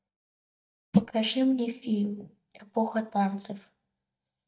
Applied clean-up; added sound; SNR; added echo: neural mask model DeepFilterNet 3.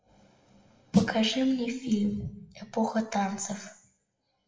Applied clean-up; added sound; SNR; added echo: classical method WPE with log-MMSE.